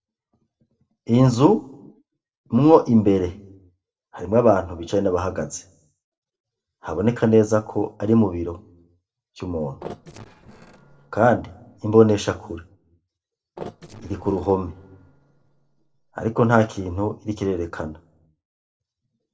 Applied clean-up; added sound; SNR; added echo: neural separator model SepFormer DNS4.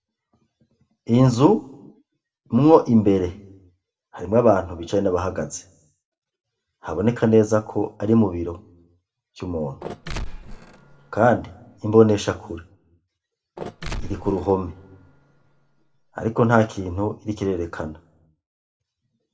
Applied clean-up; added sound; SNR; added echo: none; Mechanisms; 13 dB; reverberation time 0.5 s.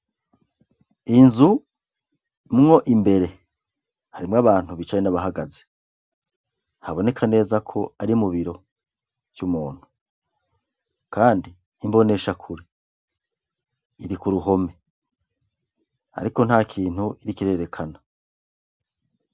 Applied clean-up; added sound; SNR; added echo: none; none; none; none.